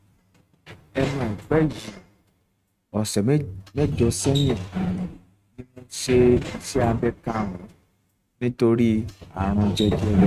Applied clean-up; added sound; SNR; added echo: neural mask model RNNoise.